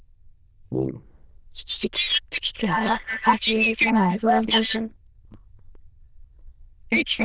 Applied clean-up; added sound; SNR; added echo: neural diffusion model UNIVERSE++.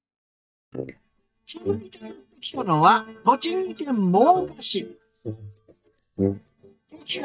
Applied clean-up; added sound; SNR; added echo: neural mask model DeepFilterNet 3.